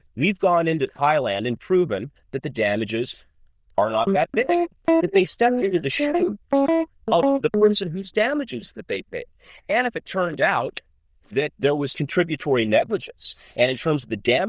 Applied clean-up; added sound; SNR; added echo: neural diffusion model UNIVERSE++.